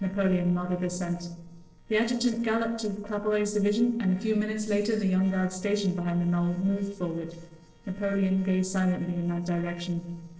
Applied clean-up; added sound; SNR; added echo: neural separator model SepFormer DNS4.